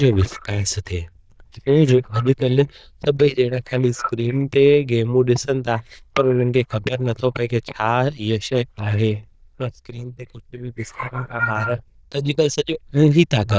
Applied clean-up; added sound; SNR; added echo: neural diffusion model UNIVERSE++.